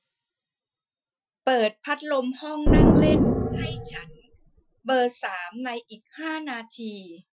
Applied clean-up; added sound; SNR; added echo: classical method Wiener filter.